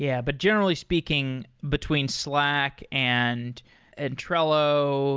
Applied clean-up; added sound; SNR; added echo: none; none; none; none.